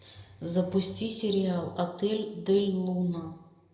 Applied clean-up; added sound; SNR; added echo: none; none; none; reverberation time 0.7 s.